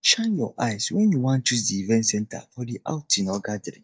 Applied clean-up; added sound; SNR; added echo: neural mask model DeepFilterNet 3.